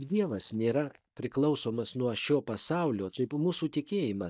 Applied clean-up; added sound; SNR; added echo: neural mask model DeepFilterNet 3.